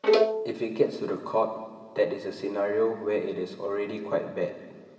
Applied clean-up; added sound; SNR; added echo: none; Bowed string instrument; -2 dB; reverberation time 2.6 s.